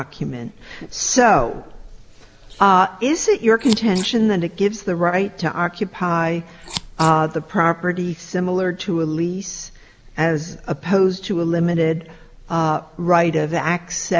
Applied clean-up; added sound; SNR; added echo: none; Scissors; 14 dB; none.